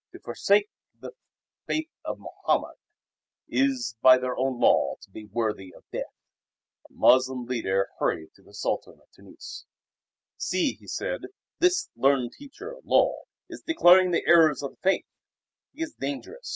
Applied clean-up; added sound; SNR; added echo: none; none; none; none.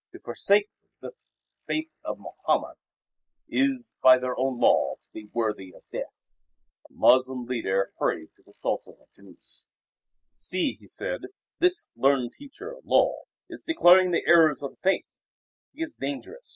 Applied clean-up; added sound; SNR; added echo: neural mask model Resemble Enhance denoiser.